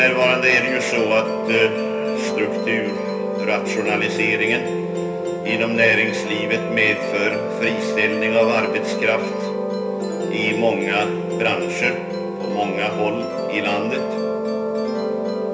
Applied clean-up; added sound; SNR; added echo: none; Musical instrument; 1 dB; reverberation time 0.3 s.